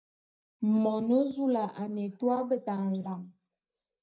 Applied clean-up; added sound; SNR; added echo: neural mask model DeepFilterNet 3.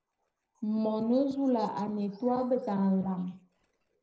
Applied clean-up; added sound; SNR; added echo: neural separator model SepFormer DNS4.